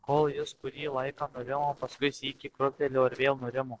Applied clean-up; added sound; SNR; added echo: neural separator model SepFormer DNS4.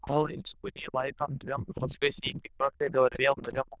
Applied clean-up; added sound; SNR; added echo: neural diffusion model UNIVERSE++.